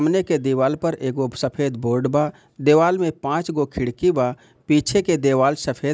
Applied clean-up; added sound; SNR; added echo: none; none; none; none.